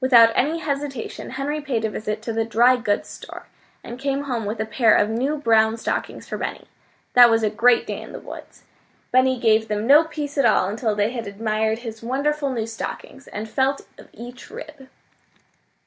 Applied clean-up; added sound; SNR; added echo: none; none; none; none.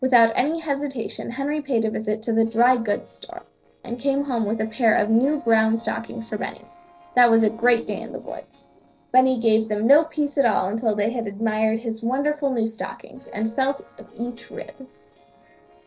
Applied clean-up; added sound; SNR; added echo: neural separator model SepFormer DNS4.